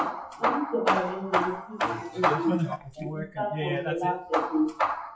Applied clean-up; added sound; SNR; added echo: classical method WPE with log-MMSE.